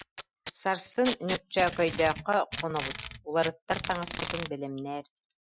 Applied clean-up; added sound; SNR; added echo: classical method Wiener filter.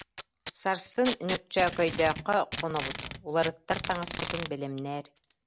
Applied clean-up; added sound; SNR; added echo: none; Packing tape, duct tape; 6 dB; none.